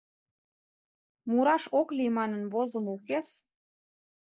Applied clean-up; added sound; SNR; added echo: neural mask model Resemble Enhance denoiser.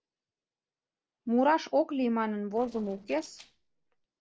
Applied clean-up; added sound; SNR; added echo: neural separator model SepFormer DNS4.